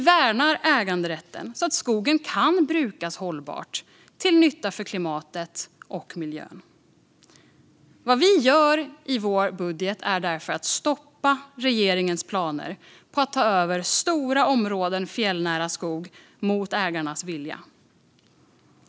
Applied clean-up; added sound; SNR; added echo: none; none; none; none.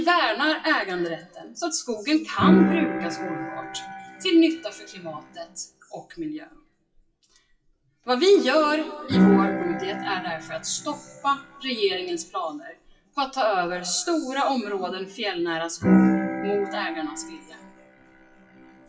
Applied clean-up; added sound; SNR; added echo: classical method WPE with log-MMSE.